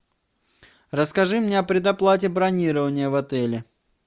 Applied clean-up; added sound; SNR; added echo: none; none; none; none.